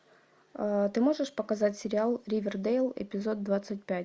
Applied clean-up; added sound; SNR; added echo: none; none; none; none.